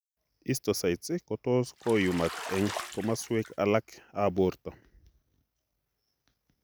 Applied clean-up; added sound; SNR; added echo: none; Bathtub (filling or washing); 11 dB; none.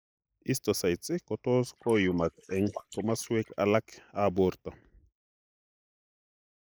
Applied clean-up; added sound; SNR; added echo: neural mask model Resemble Enhance denoiser.